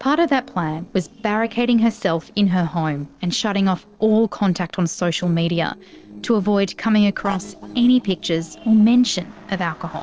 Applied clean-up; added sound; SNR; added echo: neural separator model SepFormer DNS4.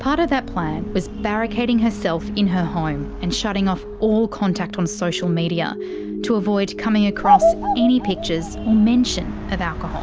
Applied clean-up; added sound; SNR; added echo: none; Bird vocalization, bird call, bird song; 1 dB; none.